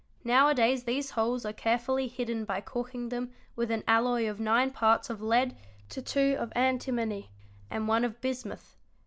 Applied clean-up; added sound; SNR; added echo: none; none; none; none.